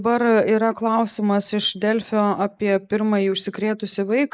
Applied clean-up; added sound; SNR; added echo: neural mask model Resemble Enhance denoiser.